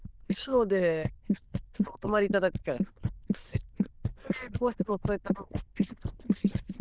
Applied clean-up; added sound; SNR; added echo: neural diffusion model UNIVERSE++.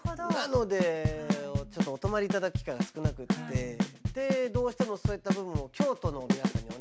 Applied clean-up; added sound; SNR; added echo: none; Bass drum / Snare drum / Drum kit; -1 dB; none.